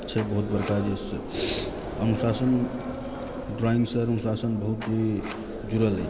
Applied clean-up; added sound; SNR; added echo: none; Sliding door; 13 dB; none.